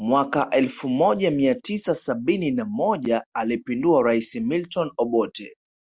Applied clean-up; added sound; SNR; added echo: none; none; none; none.